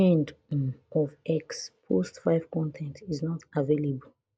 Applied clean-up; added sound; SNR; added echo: none; none; none; none.